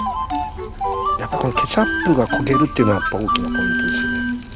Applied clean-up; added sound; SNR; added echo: none; Drip; 15 dB; none.